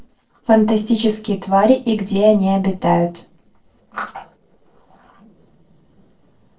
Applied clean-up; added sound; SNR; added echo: neural separator model SepFormer DNS4.